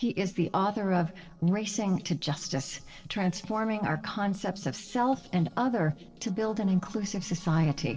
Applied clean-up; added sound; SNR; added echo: neural separator model SepFormer DNS4.